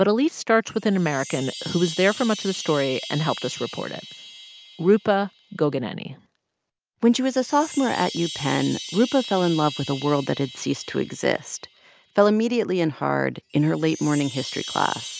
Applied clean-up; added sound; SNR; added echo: none; Chime; 15 dB; none.